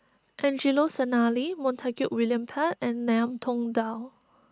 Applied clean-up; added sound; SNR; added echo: none; none; none; none.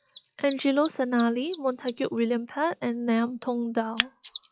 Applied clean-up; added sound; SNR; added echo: classical method log-MMSE.